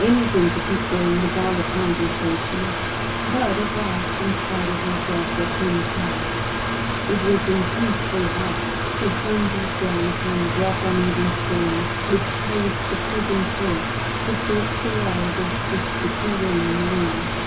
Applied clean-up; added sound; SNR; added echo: none; Mechanical fan; 0 dB; reverberation time 0.2 s.